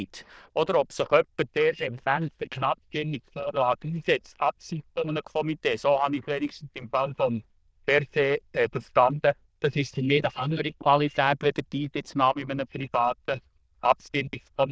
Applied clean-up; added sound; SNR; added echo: neural diffusion model UNIVERSE++.